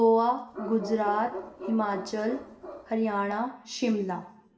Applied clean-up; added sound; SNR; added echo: none; Bark; 12 dB; reverberation time 0.7 s.